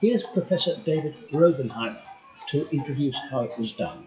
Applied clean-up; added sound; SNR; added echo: classical method WPE with log-MMSE.